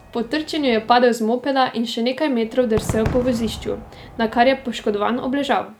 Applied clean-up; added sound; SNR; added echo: none; Crowd / Cheering / Fireworks; 14 dB; none.